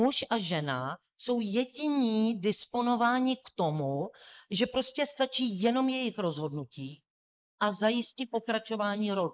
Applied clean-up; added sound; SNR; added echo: neural mask model Resemble Enhance denoiser.